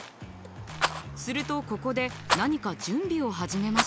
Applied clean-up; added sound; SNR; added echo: none; Rattle; 4 dB; none.